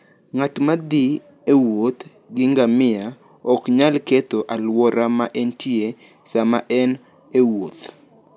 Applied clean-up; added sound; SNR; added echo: none; none; none; none.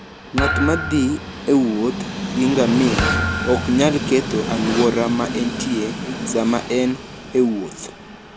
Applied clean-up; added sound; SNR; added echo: none; Thump, thud + Train; 4 dB; none.